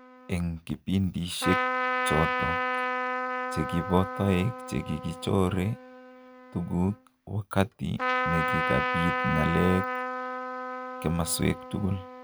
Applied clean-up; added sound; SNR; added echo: none; Trumpet; 2 dB; none.